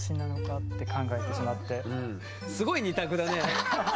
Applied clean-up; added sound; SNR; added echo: none; Keyboard (musical); 6 dB; none.